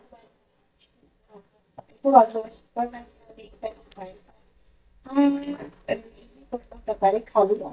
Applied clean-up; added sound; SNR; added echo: neural mask model DeepFilterNet 3.